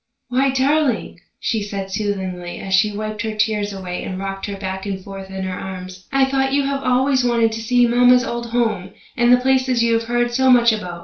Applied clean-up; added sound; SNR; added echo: neural separator model SepFormer DNS4.